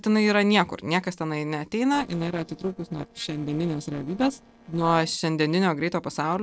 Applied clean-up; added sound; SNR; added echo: neural separator model SepFormer DNS4.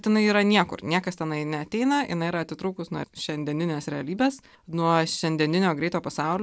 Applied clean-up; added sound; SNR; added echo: none; none; none; none.